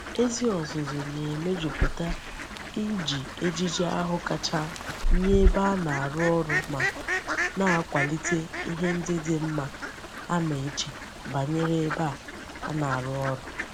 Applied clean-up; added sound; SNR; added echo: none; Fowl; 2 dB; none.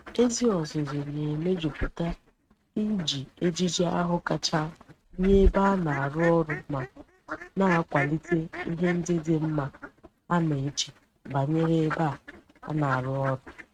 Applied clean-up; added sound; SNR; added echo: neural mask model RNNoise.